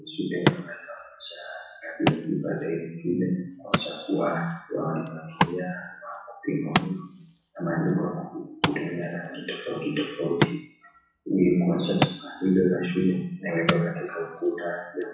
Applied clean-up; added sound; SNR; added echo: classical method WPE with log-MMSE.